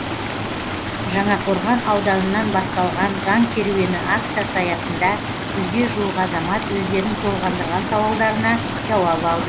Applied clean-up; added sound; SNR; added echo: none; Stream; 4 dB; none.